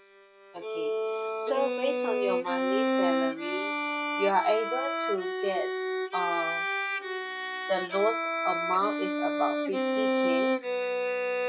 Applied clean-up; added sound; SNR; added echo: classical method log-MMSE.